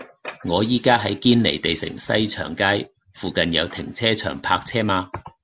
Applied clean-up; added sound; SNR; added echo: none; none; none; none.